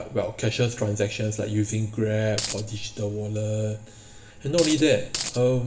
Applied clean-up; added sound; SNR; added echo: none; Coin (dropping); 7 dB; reverberation time 1.9 s.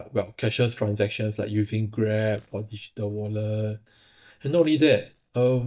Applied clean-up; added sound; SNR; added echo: neural mask model DeepFilterNet 3.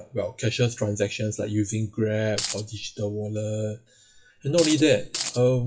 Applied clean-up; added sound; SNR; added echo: classical method WPE with log-MMSE.